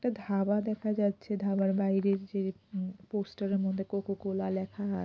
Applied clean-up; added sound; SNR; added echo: none; none; none; none.